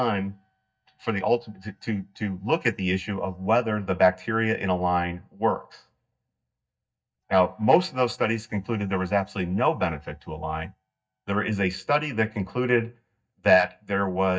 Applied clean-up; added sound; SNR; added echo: neural mask model DeepFilterNet 3.